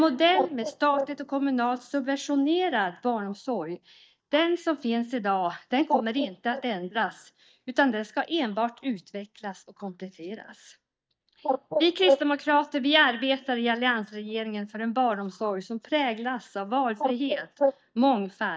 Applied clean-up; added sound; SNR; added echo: neural mask model DeepFilterNet 3.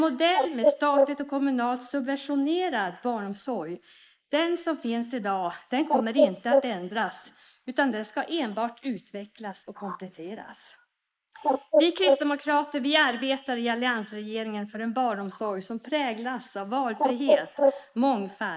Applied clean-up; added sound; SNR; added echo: neural mask model Resemble Enhance denoiser.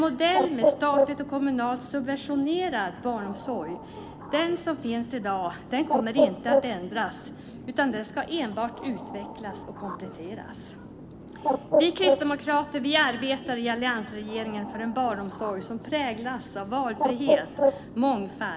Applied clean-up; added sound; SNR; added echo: none; Bird; 2 dB; none.